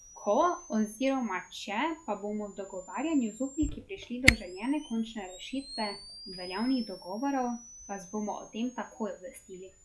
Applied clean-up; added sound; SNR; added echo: classical method log-MMSE.